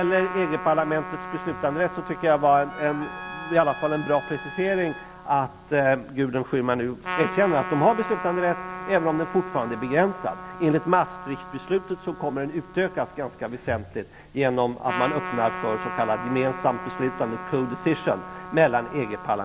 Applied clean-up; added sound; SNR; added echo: none; Trumpet + Trumpet; 11 dB; none.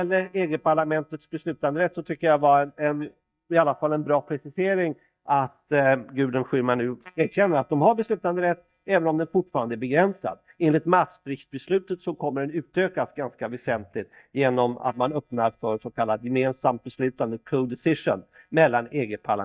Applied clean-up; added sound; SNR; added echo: neural mask model DeepFilterNet 3.